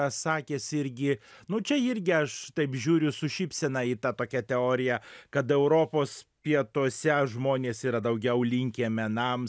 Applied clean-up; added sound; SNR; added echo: none; none; none; none.